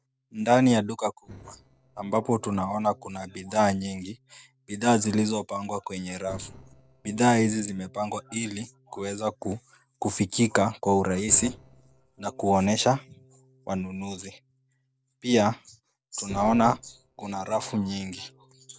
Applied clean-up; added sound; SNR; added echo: neural separator model SepFormer DNS4.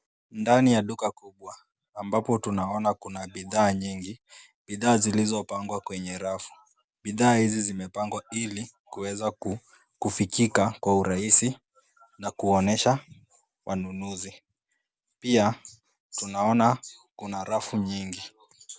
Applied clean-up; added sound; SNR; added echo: none; none; none; none.